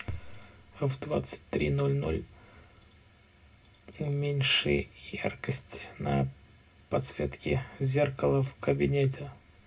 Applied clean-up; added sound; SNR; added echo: none; none; none; reverberation time 0.2 s.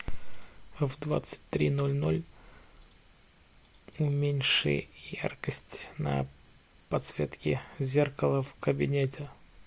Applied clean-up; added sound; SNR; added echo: none; none; none; none.